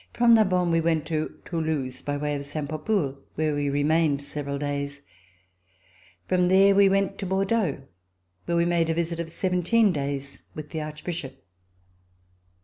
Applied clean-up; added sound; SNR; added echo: none; none; none; none.